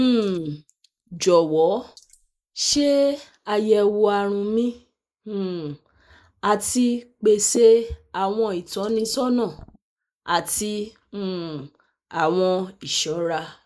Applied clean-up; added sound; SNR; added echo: neural mask model Resemble Enhance denoiser.